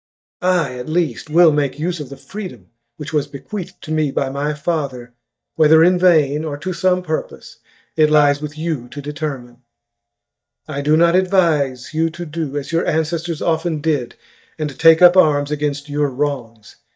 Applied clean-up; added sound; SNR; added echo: neural mask model DeepFilterNet 3.